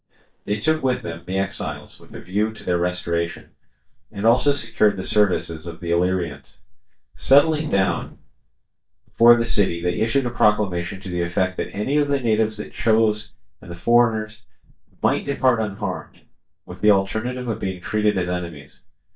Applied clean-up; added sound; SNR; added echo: neural mask model DeepFilterNet 3.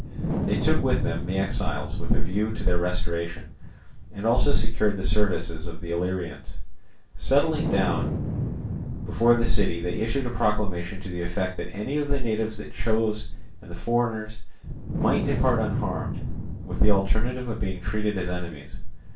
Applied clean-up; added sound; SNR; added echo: none; Wind; 11 dB; reverberation time 0.3 s.